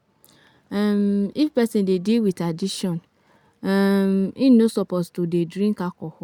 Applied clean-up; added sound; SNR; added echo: none; none; none; none.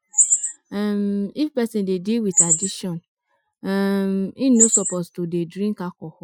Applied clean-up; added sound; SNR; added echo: classical method Wiener filter.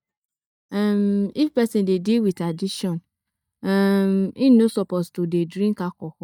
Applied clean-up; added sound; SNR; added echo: neural mask model DeepFilterNet 3.